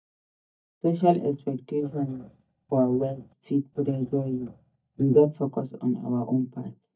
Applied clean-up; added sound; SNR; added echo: neural mask model DeepFilterNet 3.